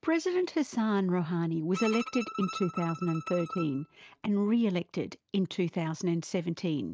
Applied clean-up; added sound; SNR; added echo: neural mask model RNNoise.